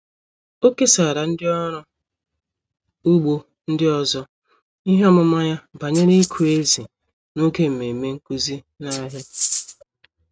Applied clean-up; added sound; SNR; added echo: neural mask model RNNoise.